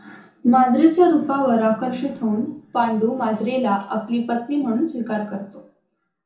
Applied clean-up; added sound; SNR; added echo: none; none; none; reverberation time 0.6 s.